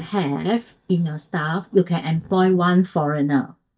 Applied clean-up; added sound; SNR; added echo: neural mask model DeepFilterNet 3.